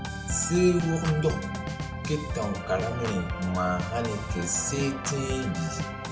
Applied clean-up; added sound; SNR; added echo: none; Organ; 4 dB; none.